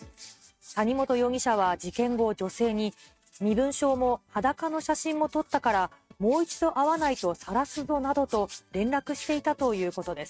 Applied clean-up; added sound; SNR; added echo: neural mask model RNNoise.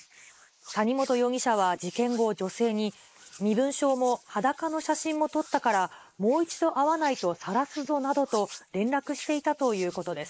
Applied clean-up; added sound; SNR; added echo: neural mask model Resemble Enhance denoiser.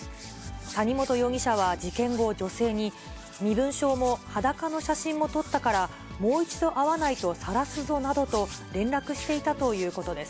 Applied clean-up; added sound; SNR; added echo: none; Hands; 19 dB; none.